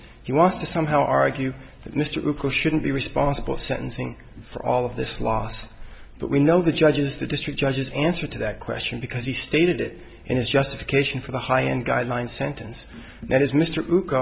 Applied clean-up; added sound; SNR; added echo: none; none; none; none.